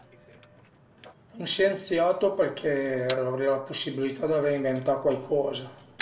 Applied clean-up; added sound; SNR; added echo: none; Motor vehicle (road); 20 dB; reverberation time 1.0 s.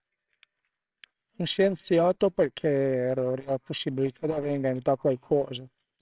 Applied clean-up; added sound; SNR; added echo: neural separator model SepFormer WHAMR!.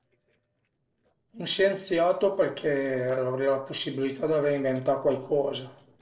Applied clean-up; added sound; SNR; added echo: neural separator model SepFormer DNS4.